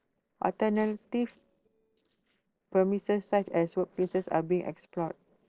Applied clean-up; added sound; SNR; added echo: neural separator model SepFormer DNS4.